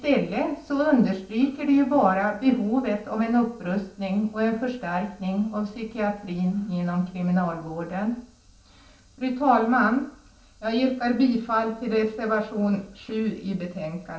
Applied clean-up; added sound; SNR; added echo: none; none; none; reverberation time 0.3 s.